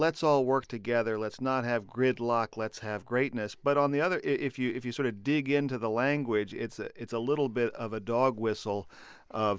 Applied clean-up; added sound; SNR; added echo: none; none; none; none.